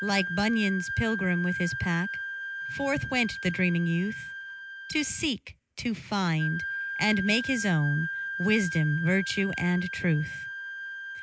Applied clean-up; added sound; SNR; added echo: none; Wind instrument, woodwind instrument; 7 dB; none.